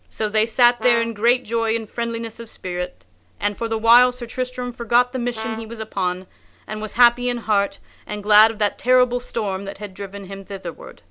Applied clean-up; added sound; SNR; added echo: none; Brass instrument; 13 dB; none.